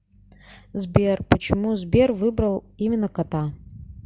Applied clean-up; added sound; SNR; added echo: none; none; none; none.